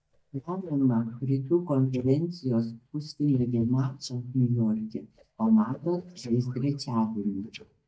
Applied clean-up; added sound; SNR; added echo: neural mask model DeepFilterNet 3.